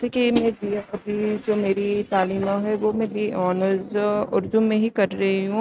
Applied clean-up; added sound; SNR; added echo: neural mask model RNNoise.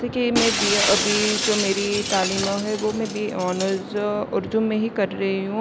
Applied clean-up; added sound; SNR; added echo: none; Shatter; 4 dB; none.